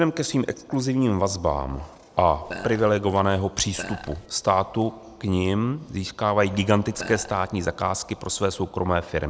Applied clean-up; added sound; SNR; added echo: none; Burping, eructation; 13 dB; none.